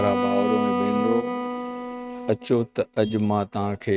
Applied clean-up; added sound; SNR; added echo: neural mask model RNNoise.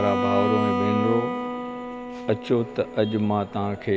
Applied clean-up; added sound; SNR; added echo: none; Bowed string instrument; 3 dB; none.